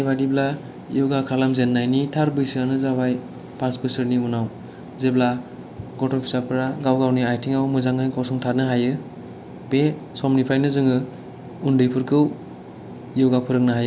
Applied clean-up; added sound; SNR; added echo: none; none; none; none.